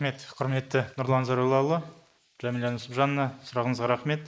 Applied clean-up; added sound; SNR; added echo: neural mask model Resemble Enhance denoiser.